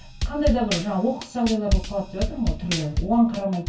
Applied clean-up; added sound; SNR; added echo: none; Drum / Drum kit; 3 dB; reverberation time 0.1 s.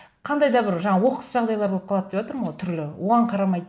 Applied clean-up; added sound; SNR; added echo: none; none; none; none.